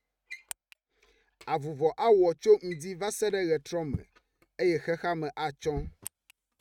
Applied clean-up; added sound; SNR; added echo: neural mask model RNNoise.